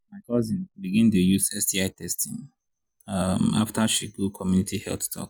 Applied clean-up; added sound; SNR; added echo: none; none; none; none.